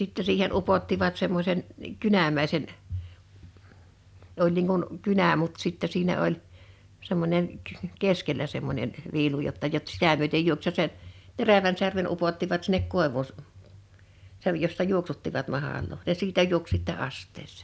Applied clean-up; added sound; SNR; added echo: none; none; none; none.